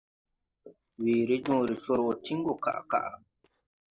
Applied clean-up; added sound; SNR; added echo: neural separator model SepFormer DNS4.